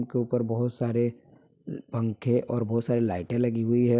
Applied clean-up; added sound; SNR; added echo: none; none; none; none.